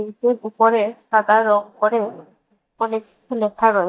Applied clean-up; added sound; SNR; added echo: neural mask model DeepFilterNet 3.